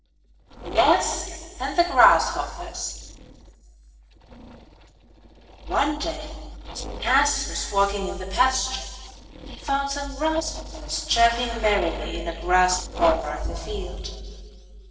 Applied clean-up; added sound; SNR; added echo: neural separator model SepFormer DNS4.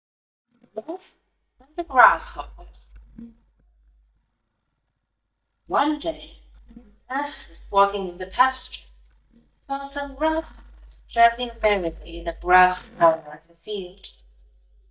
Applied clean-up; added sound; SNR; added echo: neural mask model DeepFilterNet 3.